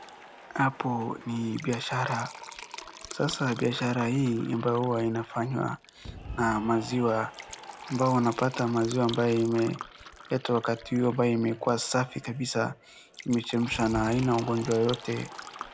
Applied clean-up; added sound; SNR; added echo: none; Fill (with liquid) + Applause / Cheering; 15 dB; none.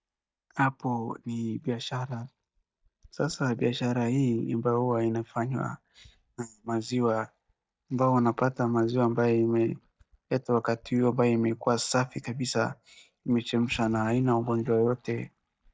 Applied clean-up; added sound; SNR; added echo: neural mask model DeepFilterNet 3.